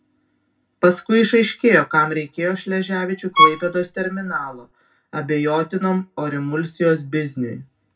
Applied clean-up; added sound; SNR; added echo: none; Bowed string instrument; -1 dB; reverberation time 0.4 s.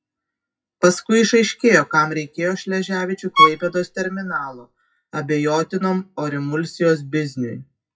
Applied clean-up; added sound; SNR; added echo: classical method WPE with log-MMSE.